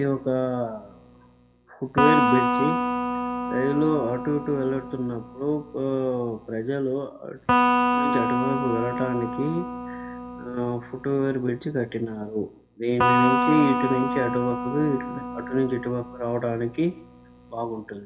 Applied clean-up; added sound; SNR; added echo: none; Electric guitar; 1 dB; reverberation time 0.7 s.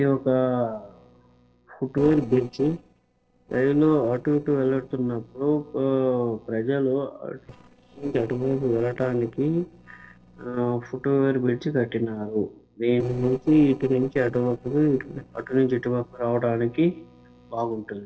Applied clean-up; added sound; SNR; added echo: neural separator model SepFormer DNS4.